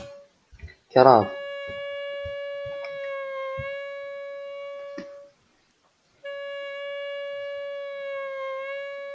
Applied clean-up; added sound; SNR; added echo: none; Wind instrument, woodwind instrument; 6 dB; none.